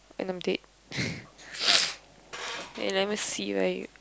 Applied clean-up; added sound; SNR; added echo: none; none; none; none.